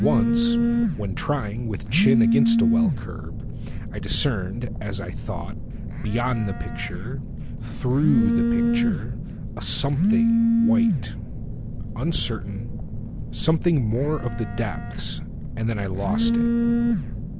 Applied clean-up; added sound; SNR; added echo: none; Telephone; -3 dB; none.